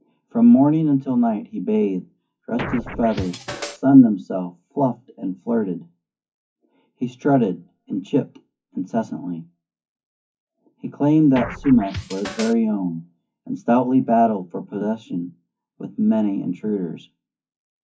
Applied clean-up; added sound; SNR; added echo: classical method WPE with log-MMSE.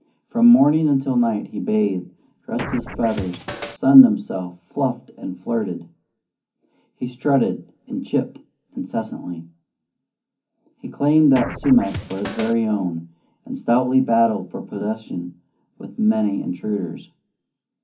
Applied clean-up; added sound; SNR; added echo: none; Scratching (performance technique); 9 dB; reverberation time 0.3 s.